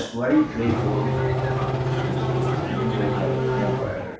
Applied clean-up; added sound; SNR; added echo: none; Race car, auto racing / Engine starting; -3 dB; none.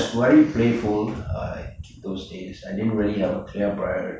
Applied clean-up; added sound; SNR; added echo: none; none; none; none.